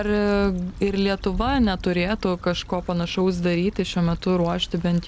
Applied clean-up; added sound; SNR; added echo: none; Stream / Trickle, dribble / Traffic noise, roadway noise; 13 dB; none.